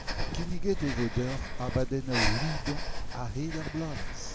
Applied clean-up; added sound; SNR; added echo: none; Breathing; -1 dB; none.